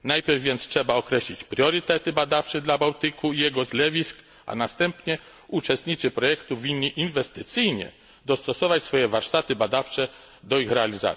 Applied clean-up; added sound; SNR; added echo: none; none; none; none.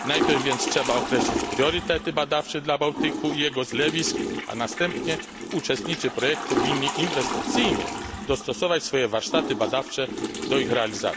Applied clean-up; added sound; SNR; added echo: none; Toilet flush / Water; 3 dB; none.